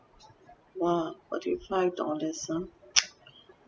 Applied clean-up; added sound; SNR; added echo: none; none; none; none.